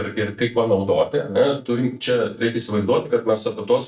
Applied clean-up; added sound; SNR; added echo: neural mask model DeepFilterNet 3.